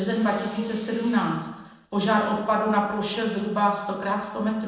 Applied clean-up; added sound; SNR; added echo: neural separator model SepFormer DNS4.